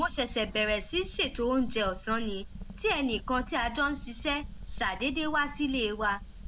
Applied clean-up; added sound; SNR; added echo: none; Fire; 10 dB; none.